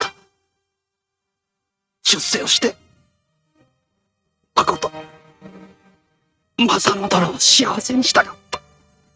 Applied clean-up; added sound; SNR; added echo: neural mask model RNNoise.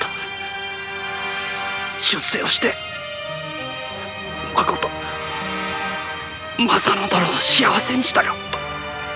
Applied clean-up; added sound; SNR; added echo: none; Alarm; 12 dB; none.